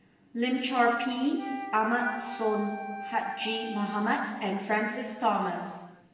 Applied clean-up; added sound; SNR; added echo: none; Wind instrument, woodwind instrument; 11 dB; reverberation time 1.2 s.